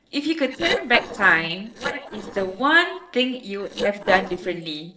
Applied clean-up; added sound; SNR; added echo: neural separator model SepFormer DNS4.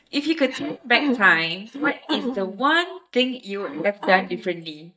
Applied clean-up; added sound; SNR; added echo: neural mask model DeepFilterNet 3.